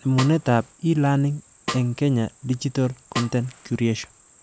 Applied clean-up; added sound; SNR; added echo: none; Cricket + Snare drum; 14 dB; none.